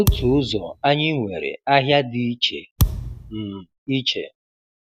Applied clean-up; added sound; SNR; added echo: none; Thump, thud; 2 dB; none.